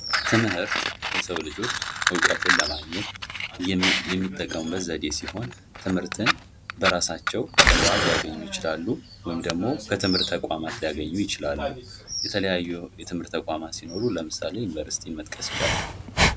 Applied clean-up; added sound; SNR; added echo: none; Fire; 0 dB; none.